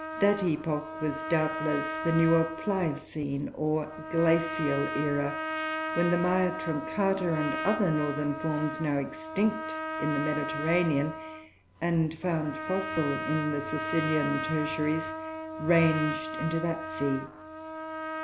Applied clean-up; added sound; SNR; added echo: none; Trumpet; 6 dB; none.